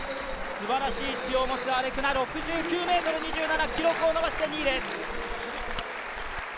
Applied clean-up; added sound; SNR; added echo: none; Mechanisms; 11 dB; none.